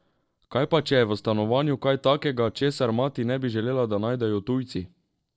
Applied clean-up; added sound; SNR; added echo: neural separator model SepFormer DNS4.